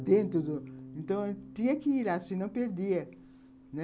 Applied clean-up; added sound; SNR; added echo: none; Bass guitar; 16 dB; none.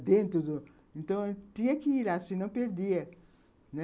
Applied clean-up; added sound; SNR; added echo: none; none; none; none.